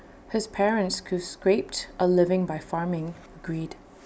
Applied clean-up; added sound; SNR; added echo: none; none; none; none.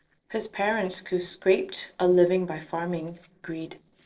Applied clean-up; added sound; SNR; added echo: neural separator model SepFormer DNS4.